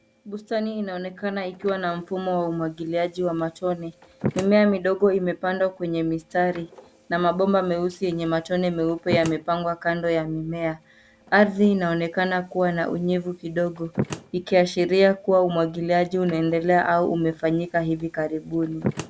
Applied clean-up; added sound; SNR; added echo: none; Slam; 15 dB; none.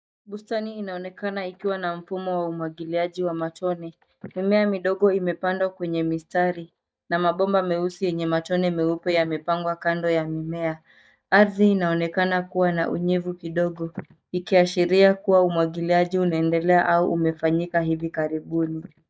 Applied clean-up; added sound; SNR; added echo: neural mask model DeepFilterNet 3.